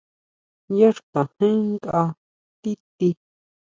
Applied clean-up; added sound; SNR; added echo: none; none; none; none.